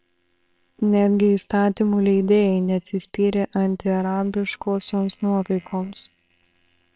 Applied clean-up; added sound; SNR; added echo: neural separator model SepFormer WHAMR!.